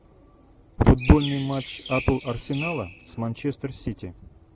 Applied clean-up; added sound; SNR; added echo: none; Chirp, tweet; 13 dB; none.